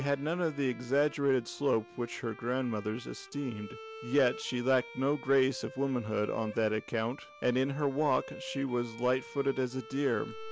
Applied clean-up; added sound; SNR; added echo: none; Bowed string instrument; 17 dB; none.